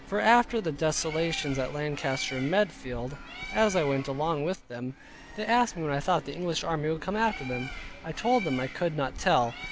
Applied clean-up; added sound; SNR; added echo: none; Bird; 13 dB; none.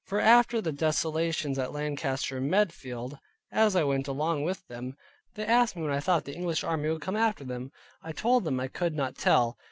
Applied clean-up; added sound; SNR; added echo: none; none; none; none.